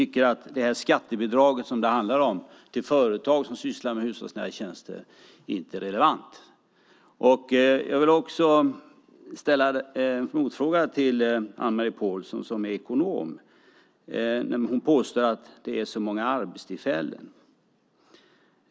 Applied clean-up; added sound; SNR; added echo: none; none; none; none.